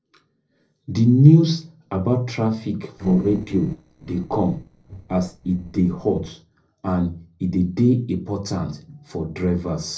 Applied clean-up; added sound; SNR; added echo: neural separator model SepFormer DNS4.